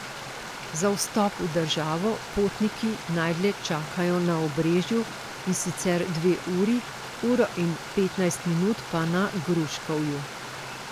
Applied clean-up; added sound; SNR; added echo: none; Stream; 10 dB; none.